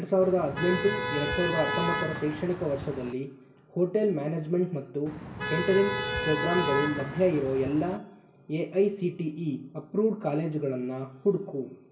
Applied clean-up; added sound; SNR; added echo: none; Motor vehicle (road); 4 dB; reverberation time 0.2 s.